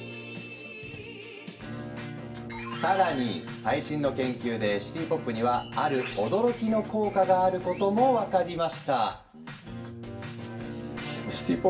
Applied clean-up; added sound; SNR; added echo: none; Brass instrument; 14 dB; reverberation time 0.3 s.